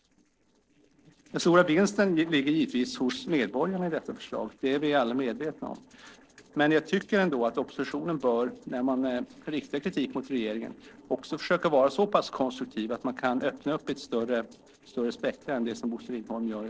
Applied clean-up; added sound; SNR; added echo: neural separator model SepFormer DNS4.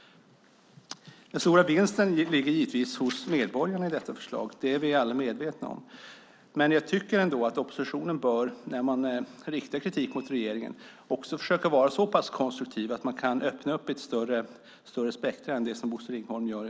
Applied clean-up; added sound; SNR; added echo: none; none; none; none.